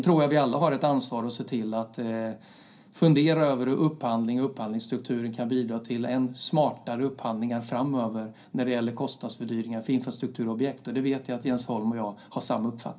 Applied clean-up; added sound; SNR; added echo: none; none; none; reverberation time 0.3 s.